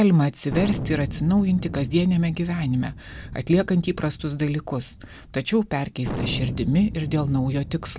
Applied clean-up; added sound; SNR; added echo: none; Thunder; 10 dB; none.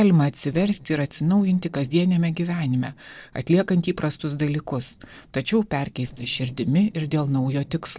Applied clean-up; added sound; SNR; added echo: neural separator model SepFormer DNS4.